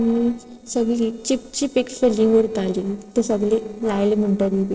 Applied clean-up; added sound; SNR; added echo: neural separator model SepFormer DNS4.